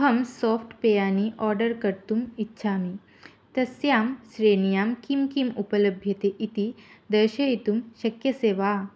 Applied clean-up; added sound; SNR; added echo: none; none; none; none.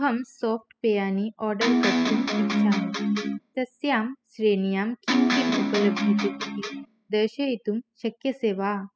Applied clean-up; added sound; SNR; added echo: classical method spectral subtraction.